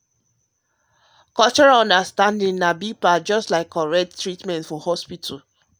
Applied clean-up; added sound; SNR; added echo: none; none; none; none.